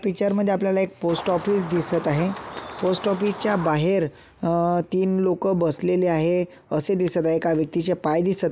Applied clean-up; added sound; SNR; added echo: none; Chicken, rooster; 12 dB; none.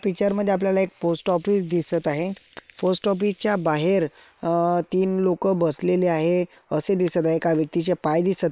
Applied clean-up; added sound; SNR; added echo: neural separator model SepFormer WHAM!.